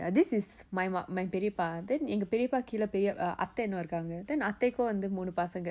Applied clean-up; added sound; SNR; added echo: none; none; none; none.